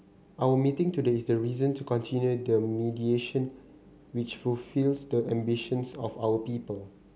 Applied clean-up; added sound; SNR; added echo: none; none; none; none.